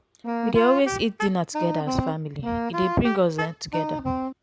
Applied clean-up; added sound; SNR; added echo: none; Wind instrument, woodwind instrument; 3 dB; none.